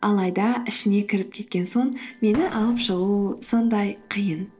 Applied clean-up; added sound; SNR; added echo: neural separator model SepFormer DNS4.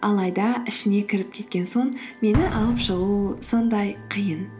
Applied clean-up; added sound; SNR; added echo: none; Explosion; 11 dB; none.